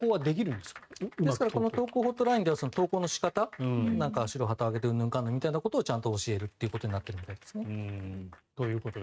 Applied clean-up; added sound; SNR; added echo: neural mask model RNNoise.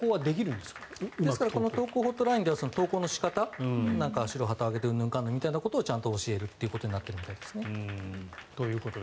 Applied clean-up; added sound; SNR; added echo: none; Applause / Crowd; 19 dB; none.